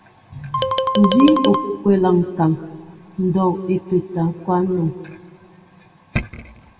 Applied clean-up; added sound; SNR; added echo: none; Marimba, xylophone; 2 dB; reverberation time 1.8 s.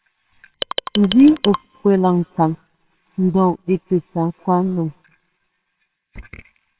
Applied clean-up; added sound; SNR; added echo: neural separator model SepFormer WHAMR!.